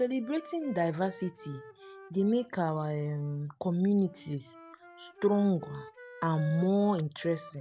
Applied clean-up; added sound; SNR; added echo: none; Wind instrument, woodwind instrument; 19 dB; none.